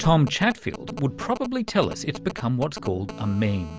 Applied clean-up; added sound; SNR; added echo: none; Telephone; 16 dB; none.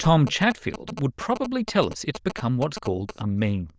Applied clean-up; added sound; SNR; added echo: neural diffusion model UNIVERSE++.